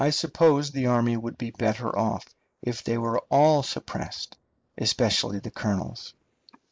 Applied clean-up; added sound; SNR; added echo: neural mask model Resemble Enhance denoiser.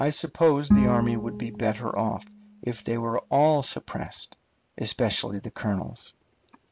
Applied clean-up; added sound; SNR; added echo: none; Bowed string instrument; 3 dB; none.